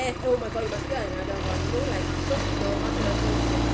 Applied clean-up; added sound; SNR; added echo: none; Accelerating, revving, vroom; -4 dB; none.